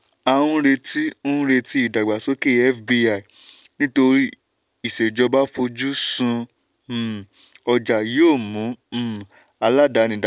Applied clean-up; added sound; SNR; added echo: none; none; none; none.